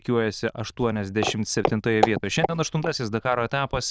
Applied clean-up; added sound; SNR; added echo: neural diffusion model UNIVERSE++.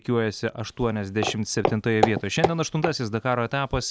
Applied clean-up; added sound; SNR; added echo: none; Walk, footsteps; 3 dB; none.